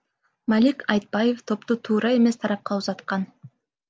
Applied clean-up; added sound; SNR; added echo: none; none; none; none.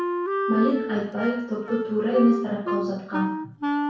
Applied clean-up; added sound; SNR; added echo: none; Wind instrument, woodwind instrument; 3 dB; reverberation time 0.6 s.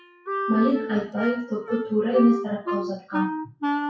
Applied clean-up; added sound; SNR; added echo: classical method WPE with log-MMSE.